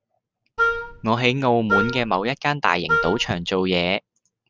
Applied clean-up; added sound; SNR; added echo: none; Wind instrument, woodwind instrument; 2 dB; none.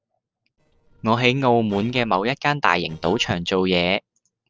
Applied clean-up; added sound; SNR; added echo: neural separator model SepFormer DNS4.